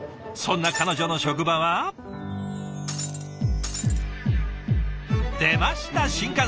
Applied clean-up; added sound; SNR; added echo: none; Shatter; 10 dB; none.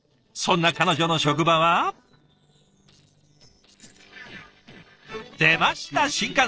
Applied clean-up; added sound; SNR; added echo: neural separator model SepFormer DNS4.